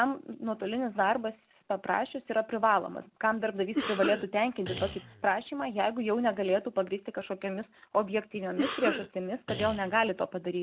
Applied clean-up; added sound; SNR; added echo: none; Cough; 6 dB; none.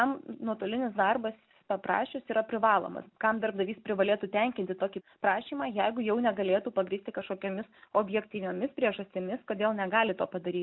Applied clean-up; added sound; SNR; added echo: none; none; none; none.